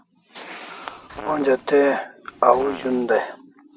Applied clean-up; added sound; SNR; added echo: none; Fart; 15 dB; none.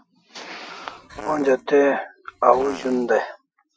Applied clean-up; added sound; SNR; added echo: classical method Wiener filter.